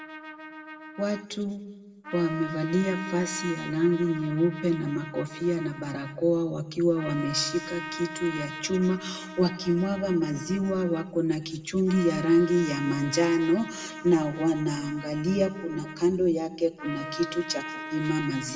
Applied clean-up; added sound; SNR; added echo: none; Trumpet; 13 dB; reverberation time 0.9 s.